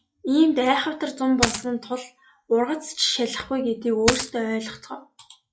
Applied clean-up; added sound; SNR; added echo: classical method log-MMSE.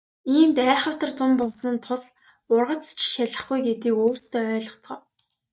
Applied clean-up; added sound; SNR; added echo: neural mask model DeepFilterNet 3.